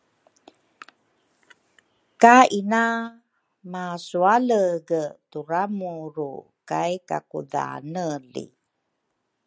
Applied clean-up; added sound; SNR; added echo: none; none; none; none.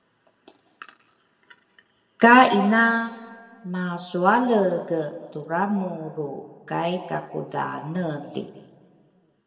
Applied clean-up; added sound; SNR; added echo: none; none; none; reverberation time 1.7 s.